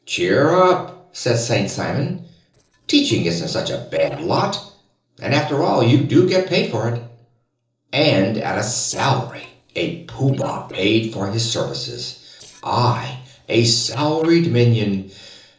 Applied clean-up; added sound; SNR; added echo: neural separator model SepFormer DNS4.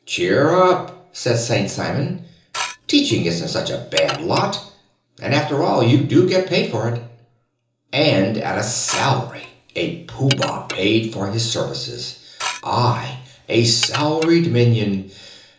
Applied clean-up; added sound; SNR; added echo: none; Dishes, pots, and pans / Glass; 11 dB; reverberation time 0.6 s.